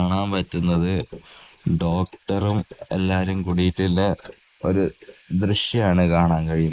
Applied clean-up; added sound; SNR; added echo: neural mask model Resemble Enhance denoiser.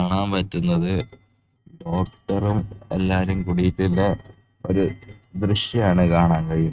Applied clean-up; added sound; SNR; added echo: neural mask model RNNoise.